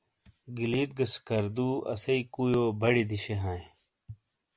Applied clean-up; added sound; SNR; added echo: none; none; none; none.